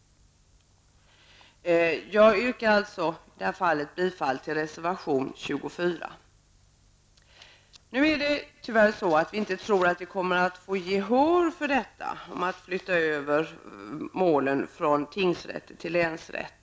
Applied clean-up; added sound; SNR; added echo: none; none; none; none.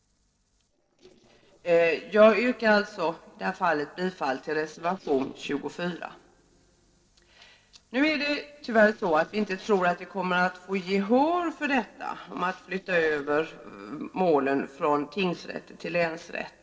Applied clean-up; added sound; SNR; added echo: neural separator model SepFormer DNS4.